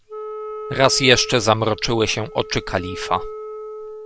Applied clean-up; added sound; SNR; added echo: none; Wind instrument, woodwind instrument; 12 dB; none.